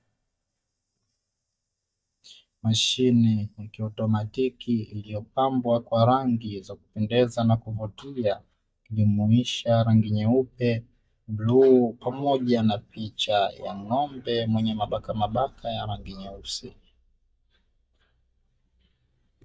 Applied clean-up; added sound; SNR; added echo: neural mask model DeepFilterNet 3.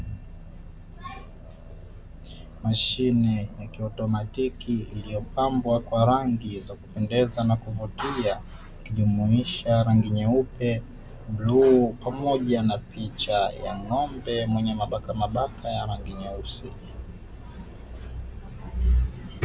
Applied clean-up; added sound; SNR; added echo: none; Aircraft; 17 dB; none.